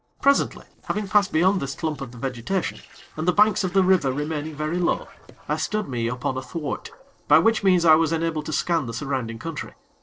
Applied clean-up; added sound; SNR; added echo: neural separator model SepFormer DNS4.